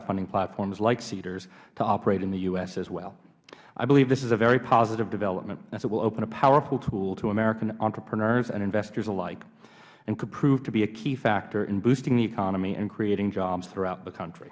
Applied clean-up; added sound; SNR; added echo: none; none; none; none.